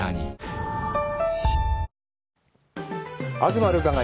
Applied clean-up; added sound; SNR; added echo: none; none; none; none.